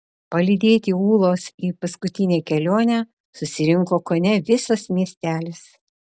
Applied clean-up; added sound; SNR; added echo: none; none; none; none.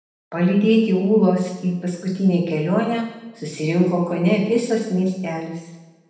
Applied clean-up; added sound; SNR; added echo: none; none; none; reverberation time 0.9 s.